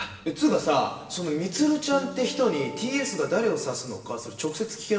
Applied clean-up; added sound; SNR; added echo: none; Guitar; 13 dB; reverberation time 1.1 s.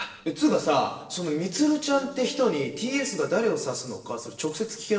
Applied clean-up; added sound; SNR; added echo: neural separator model SepFormer DNS4.